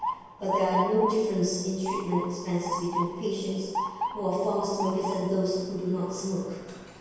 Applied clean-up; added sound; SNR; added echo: none; Motor vehicle (road) / Siren; 6 dB; reverberation time 1.2 s.